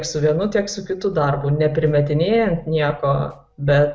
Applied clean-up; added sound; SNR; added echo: none; none; none; none.